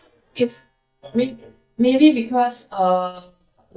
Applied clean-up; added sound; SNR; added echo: neural mask model DeepFilterNet 3.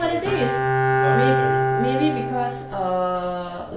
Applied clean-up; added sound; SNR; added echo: none; Bowed string instrument; -2 dB; none.